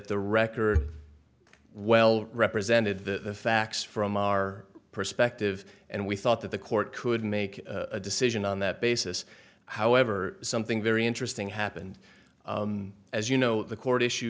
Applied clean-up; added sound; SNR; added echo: none; none; none; none.